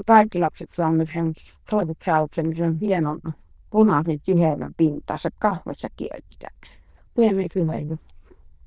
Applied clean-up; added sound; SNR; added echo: neural diffusion model UNIVERSE++.